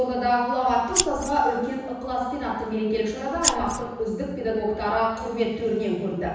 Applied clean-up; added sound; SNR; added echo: none; Scissors; 1 dB; reverberation time 1.1 s.